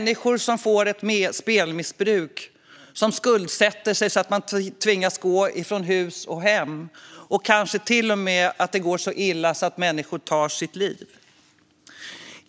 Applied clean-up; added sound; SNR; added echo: none; none; none; none.